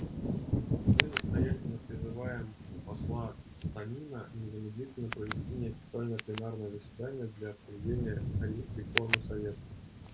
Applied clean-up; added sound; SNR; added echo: none; Thunder / Wind + Tick; -5 dB; none.